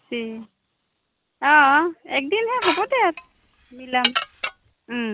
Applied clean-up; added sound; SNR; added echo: none; Dishes, pots, and pans / Glass; 6 dB; none.